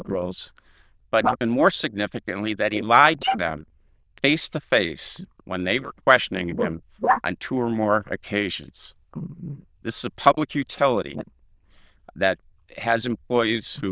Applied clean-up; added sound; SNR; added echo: neural diffusion model UNIVERSE++.